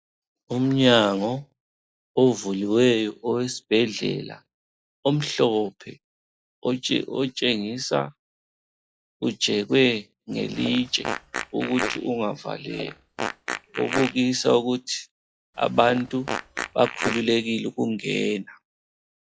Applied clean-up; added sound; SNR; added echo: classical method log-MMSE.